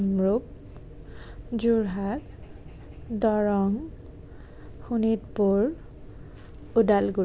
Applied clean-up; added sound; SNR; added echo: none; none; none; none.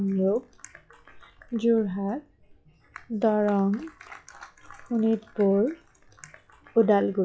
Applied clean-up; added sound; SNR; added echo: classical method log-MMSE.